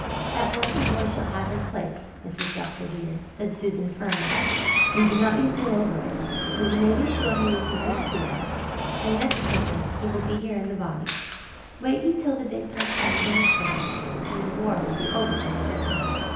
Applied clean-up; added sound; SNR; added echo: none; Door; 0 dB; reverberation time 0.9 s.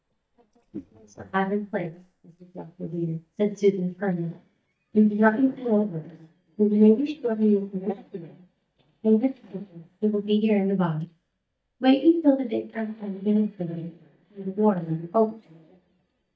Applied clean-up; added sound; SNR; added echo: neural mask model DeepFilterNet 3.